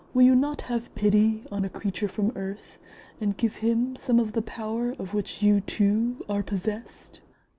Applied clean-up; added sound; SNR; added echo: none; none; none; none.